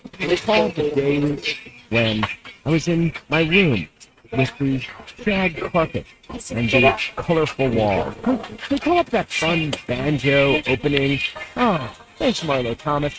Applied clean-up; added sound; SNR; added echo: neural mask model RNNoise.